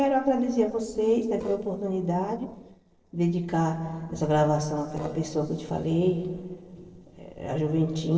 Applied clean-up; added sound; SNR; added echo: neural separator model SepFormer DNS4.